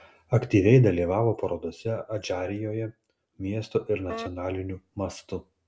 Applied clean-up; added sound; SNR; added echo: none; Wind instrument, woodwind instrument; 14 dB; none.